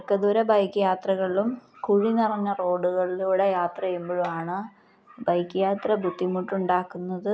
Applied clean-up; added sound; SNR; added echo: none; none; none; none.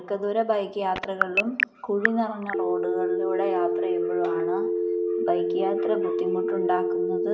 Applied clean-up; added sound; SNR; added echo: none; Telephone; -3 dB; reverberation time 0.6 s.